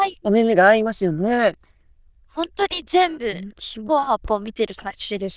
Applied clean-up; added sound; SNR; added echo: neural diffusion model UNIVERSE++.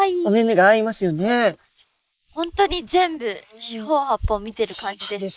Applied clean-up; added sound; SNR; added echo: neural mask model Resemble Enhance denoiser.